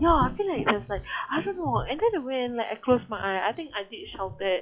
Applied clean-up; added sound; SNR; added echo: classical method log-MMSE.